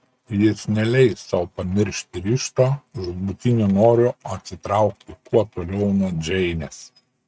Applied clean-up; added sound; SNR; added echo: neural mask model RNNoise.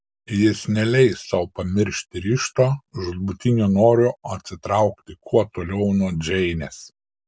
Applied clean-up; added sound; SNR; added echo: none; none; none; none.